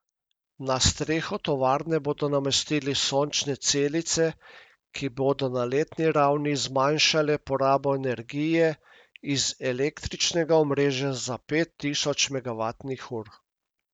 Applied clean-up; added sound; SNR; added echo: none; none; none; none.